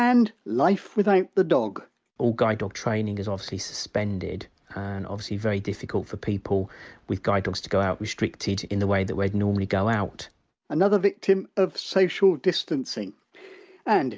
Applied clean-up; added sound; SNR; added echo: none; none; none; none.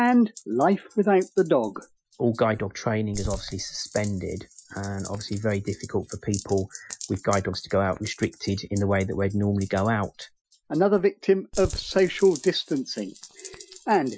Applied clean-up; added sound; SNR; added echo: classical method Wiener filter.